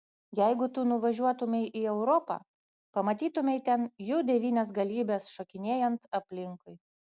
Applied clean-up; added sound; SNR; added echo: none; none; none; none.